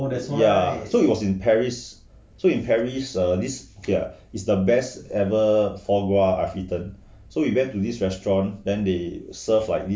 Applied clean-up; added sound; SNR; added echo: none; none; none; none.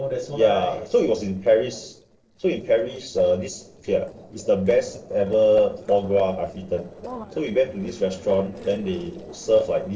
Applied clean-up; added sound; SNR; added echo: neural separator model SepFormer DNS4.